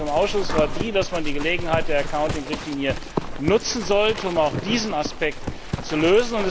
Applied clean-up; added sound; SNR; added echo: none; Livestock, farm animals, working animals; 4 dB; none.